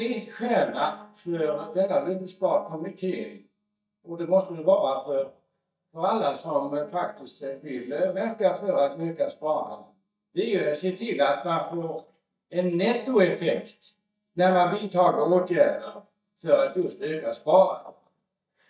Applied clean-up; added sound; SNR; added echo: neural mask model DeepFilterNet 3.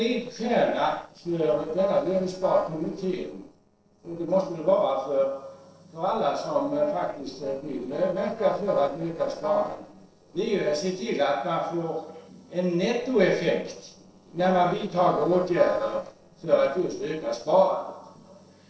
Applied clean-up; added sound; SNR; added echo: neural separator model SepFormer DNS4.